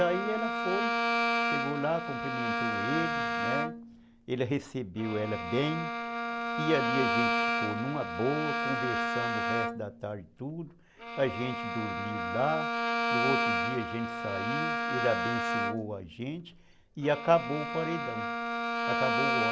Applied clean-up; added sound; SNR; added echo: none; Bowed string instrument; -2 dB; none.